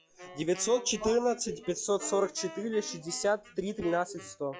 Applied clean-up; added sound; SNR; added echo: classical method log-MMSE.